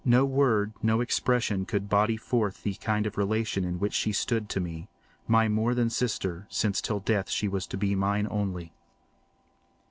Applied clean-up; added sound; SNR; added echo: none; none; none; none.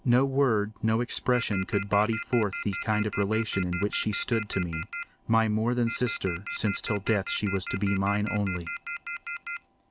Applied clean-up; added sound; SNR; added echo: none; Telephone; 9 dB; none.